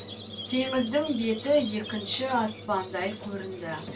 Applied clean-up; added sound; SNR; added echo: none; Squeak; 11 dB; reverberation time 0.2 s.